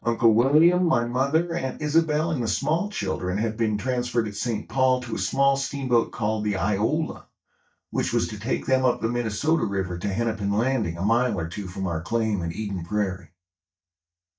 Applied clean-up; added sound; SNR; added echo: neural mask model DeepFilterNet 3.